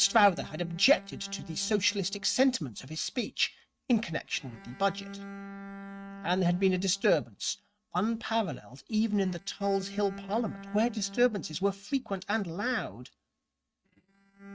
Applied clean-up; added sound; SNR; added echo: neural mask model RNNoise.